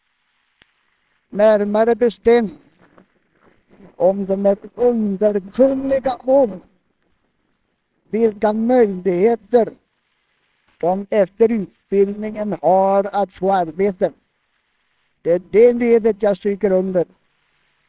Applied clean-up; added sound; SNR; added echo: neural separator model SepFormer WHAMR!.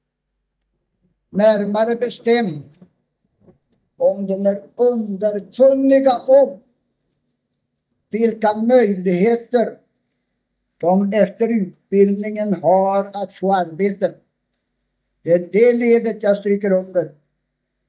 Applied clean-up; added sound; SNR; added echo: neural mask model DeepFilterNet 3.